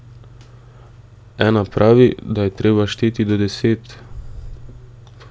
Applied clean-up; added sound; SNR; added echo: none; none; none; none.